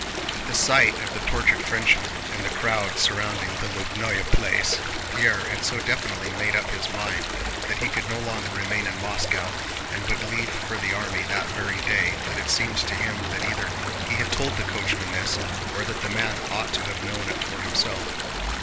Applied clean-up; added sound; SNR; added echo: none; Stream; 3 dB; none.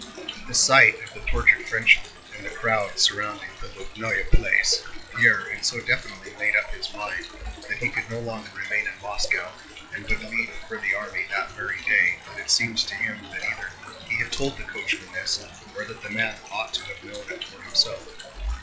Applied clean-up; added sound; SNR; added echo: classical method log-MMSE.